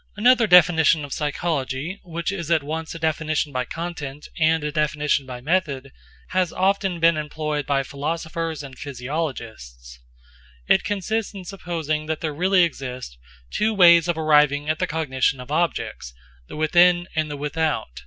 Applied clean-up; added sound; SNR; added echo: none; none; none; none.